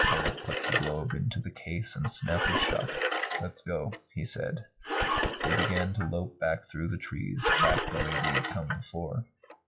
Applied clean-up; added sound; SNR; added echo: classical method WPE with log-MMSE.